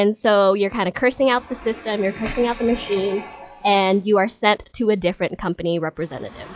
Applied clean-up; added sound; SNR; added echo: classical method log-MMSE.